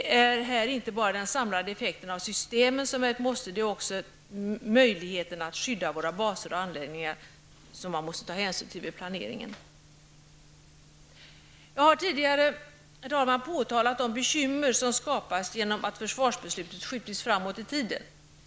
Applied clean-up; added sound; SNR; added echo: none; none; none; none.